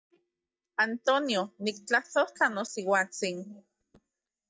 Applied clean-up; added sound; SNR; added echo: neural mask model DeepFilterNet 3.